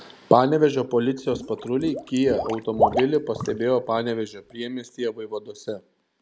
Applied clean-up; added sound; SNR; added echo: none; Water / Liquid; 6 dB; none.